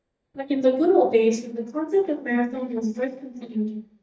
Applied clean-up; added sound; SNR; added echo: neural mask model DeepFilterNet 3.